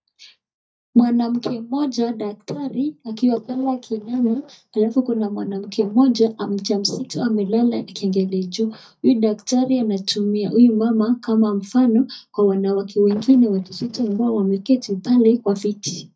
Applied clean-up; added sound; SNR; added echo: neural mask model DeepFilterNet 3.